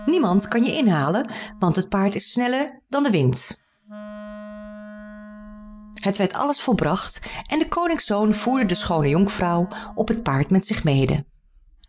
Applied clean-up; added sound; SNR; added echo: none; Wind instrument, woodwind instrument; 19 dB; none.